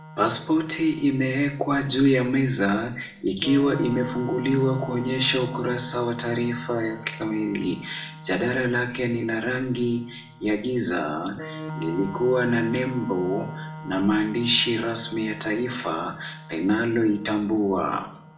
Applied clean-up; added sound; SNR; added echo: none; Organ; 15 dB; reverberation time 0.5 s.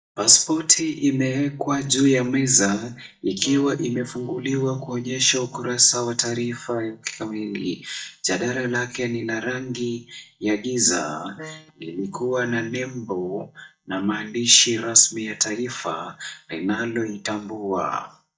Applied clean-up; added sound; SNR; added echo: neural mask model DeepFilterNet 3.